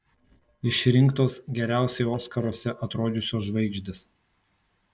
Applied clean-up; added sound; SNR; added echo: neural separator model SepFormer DNS4.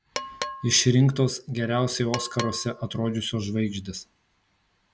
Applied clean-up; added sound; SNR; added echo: none; Percussion; 12 dB; none.